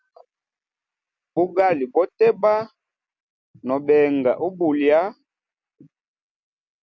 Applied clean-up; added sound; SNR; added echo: none; none; none; none.